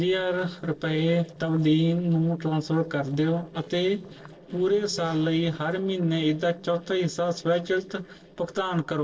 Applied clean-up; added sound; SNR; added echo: neural separator model SepFormer DNS4.